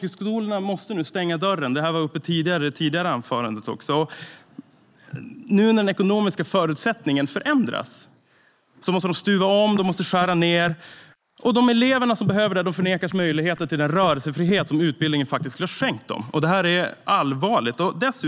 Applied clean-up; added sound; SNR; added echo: neural mask model Resemble Enhance denoiser.